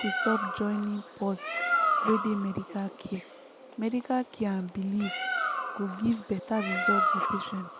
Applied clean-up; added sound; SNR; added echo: none; Bird; 0 dB; none.